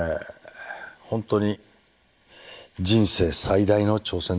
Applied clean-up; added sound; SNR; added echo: neural mask model Resemble Enhance denoiser.